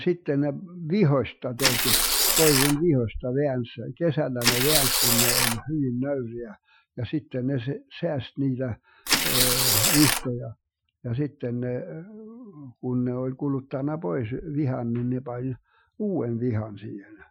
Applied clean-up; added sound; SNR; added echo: classical method Wiener filter.